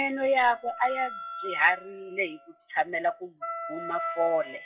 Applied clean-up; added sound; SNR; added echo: classical method WPE with log-MMSE.